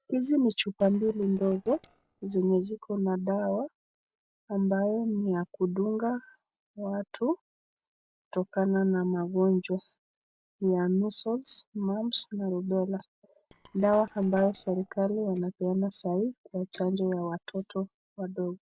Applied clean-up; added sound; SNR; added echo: neural separator model SepFormer DNS4.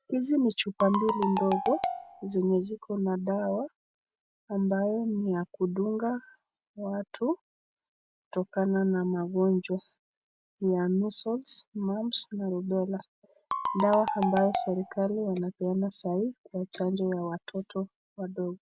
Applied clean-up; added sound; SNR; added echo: none; Marimba, xylophone; 3 dB; none.